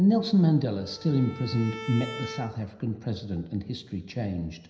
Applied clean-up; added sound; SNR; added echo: none; Bowed string instrument; 15 dB; reverberation time 0.9 s.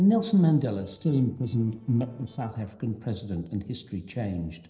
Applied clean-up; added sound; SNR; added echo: neural separator model SepFormer DNS4.